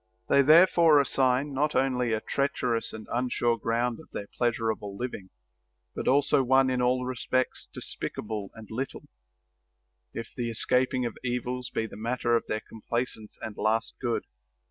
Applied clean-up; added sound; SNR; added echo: none; none; none; none.